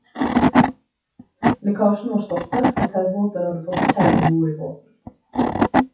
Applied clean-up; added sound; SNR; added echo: classical method WPE with log-MMSE.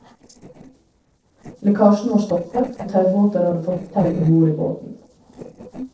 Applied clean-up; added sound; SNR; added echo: neural separator model SepFormer DNS4.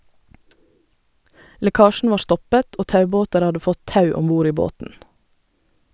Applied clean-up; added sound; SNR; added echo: none; none; none; none.